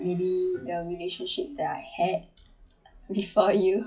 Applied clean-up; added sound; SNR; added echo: classical method log-MMSE.